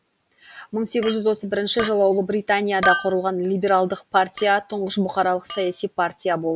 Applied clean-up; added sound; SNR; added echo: none; Chink, clink; 11 dB; none.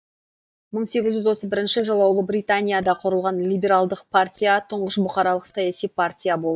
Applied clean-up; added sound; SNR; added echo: neural mask model DeepFilterNet 3.